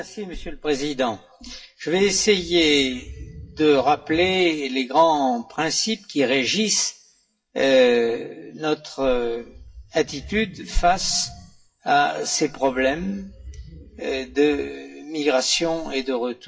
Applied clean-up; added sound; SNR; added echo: classical method WPE with log-MMSE.